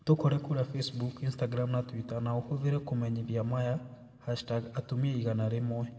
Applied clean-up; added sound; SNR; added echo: none; none; none; reverberation time 1.4 s.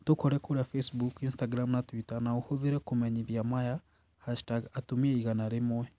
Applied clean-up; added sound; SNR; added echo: none; none; none; none.